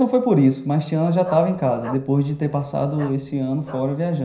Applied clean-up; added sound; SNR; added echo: none; Bark; 19 dB; reverberation time 0.5 s.